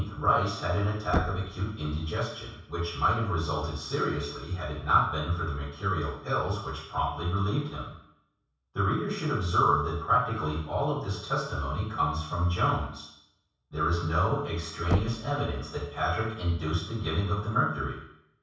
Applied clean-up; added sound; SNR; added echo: none; Knock; 10 dB; reverberation time 0.7 s.